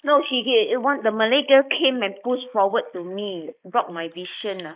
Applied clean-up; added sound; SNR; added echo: neural mask model Resemble Enhance denoiser.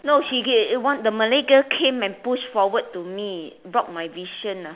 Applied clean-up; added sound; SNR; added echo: none; none; none; none.